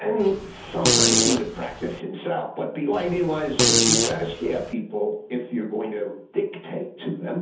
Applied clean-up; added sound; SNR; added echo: none; Fart; -4 dB; reverberation time 0.5 s.